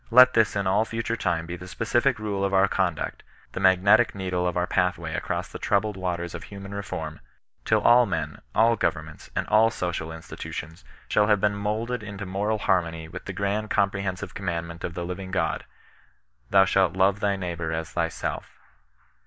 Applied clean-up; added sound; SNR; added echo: none; none; none; none.